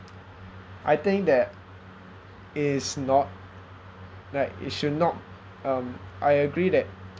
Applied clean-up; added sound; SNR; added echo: none; none; none; none.